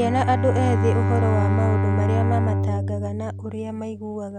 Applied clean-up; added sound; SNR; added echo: none; Bowed string instrument; -4 dB; none.